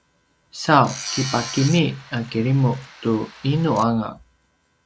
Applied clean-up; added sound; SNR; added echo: none; Tools; 13 dB; none.